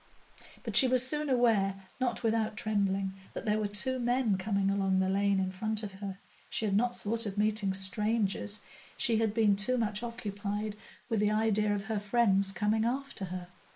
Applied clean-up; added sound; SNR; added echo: neural mask model Resemble Enhance denoiser.